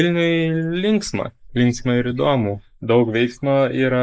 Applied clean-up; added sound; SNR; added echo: neural mask model Resemble Enhance denoiser.